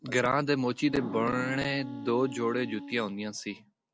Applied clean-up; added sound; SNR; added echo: none; Wind instrument, woodwind instrument; 12 dB; none.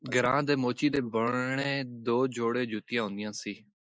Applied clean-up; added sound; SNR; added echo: neural mask model Resemble Enhance denoiser.